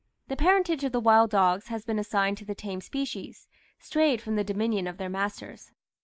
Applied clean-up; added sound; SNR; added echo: neural mask model Resemble Enhance denoiser.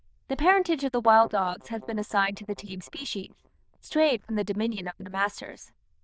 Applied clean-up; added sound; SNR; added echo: neural diffusion model UNIVERSE++.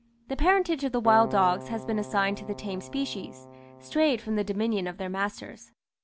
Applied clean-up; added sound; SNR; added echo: none; Keyboard (musical); 13 dB; none.